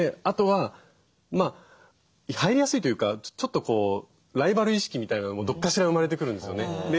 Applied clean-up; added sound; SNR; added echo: none; none; none; none.